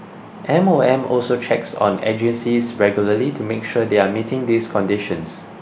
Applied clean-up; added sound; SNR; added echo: none; none; none; none.